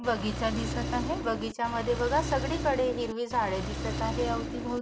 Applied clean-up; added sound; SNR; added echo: none; Engine; 3 dB; none.